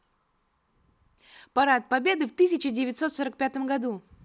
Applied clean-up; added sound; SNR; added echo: none; none; none; none.